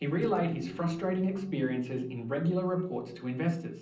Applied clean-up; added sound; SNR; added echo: neural separator model SepFormer DNS4.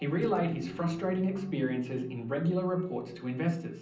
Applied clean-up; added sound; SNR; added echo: none; Guitar; 15 dB; reverberation time 0.6 s.